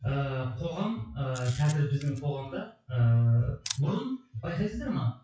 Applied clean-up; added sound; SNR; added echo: classical method WPE with log-MMSE.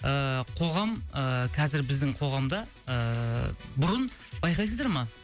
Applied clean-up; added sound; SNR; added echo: none; none; none; none.